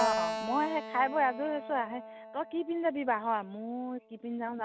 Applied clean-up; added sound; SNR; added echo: none; Keyboard (musical); 6 dB; none.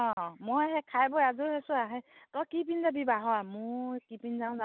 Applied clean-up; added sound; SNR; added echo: none; none; none; none.